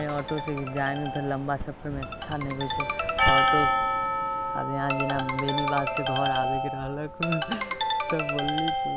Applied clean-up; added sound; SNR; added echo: none; Percussion + Ringtone; -4 dB; none.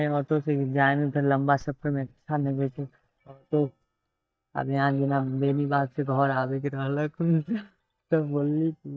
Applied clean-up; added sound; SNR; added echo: neural mask model DeepFilterNet 3.